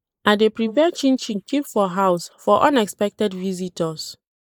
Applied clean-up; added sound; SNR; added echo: neural mask model Resemble Enhance denoiser.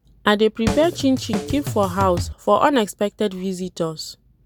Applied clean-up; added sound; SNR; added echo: none; Drum kit; 6 dB; none.